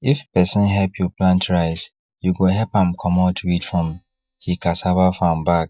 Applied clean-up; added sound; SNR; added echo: neural mask model DeepFilterNet 3.